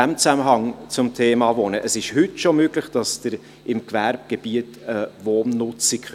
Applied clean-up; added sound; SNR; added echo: none; none; none; none.